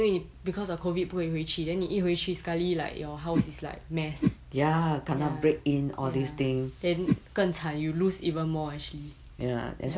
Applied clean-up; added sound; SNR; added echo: none; Whoosh, swoosh, swish; -1 dB; none.